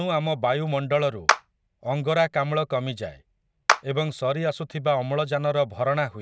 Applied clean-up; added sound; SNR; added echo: none; Clapping; 3 dB; none.